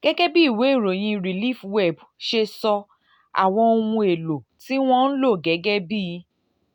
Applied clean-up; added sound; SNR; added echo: none; none; none; none.